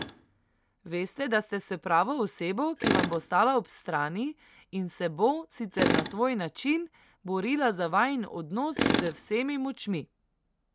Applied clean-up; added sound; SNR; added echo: none; Tools; 6 dB; none.